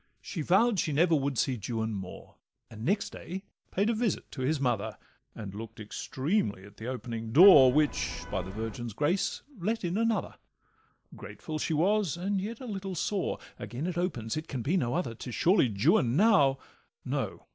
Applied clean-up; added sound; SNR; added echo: none; Vehicle horn, car horn, honking; 11 dB; none.